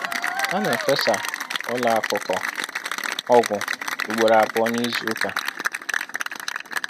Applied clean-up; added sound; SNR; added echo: none; Applause / Cheering; 3 dB; none.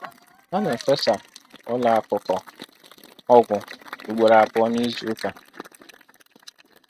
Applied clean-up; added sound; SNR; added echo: neural mask model RNNoise.